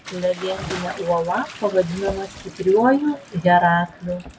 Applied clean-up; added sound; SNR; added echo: none; Bathtub (filling or washing) / Splash, splatter; 17 dB; none.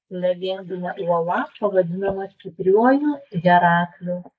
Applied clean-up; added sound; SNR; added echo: neural mask model Resemble Enhance denoiser.